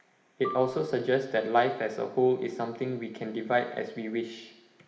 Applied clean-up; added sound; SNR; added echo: none; Marimba, xylophone; 16 dB; reverberation time 1.0 s.